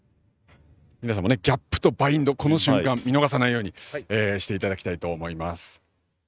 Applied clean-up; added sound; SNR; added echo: neural mask model RNNoise.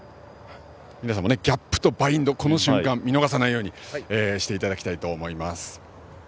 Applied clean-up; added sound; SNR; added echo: none; none; none; none.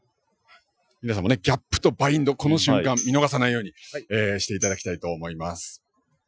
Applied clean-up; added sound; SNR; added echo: classical method Wiener filter.